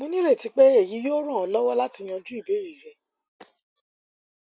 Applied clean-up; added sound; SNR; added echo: none; none; none; none.